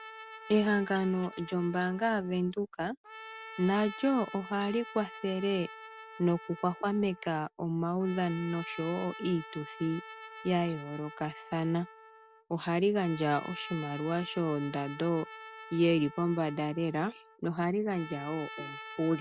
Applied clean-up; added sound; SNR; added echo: none; Trumpet; 15 dB; none.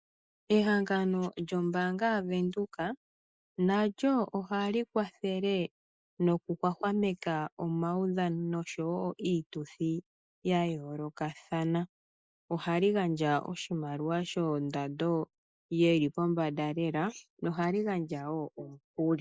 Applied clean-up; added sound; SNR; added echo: neural mask model Resemble Enhance denoiser.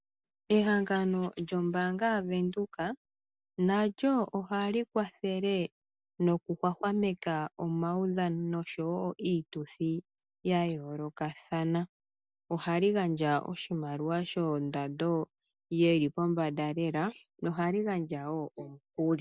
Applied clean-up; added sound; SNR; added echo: none; none; none; none.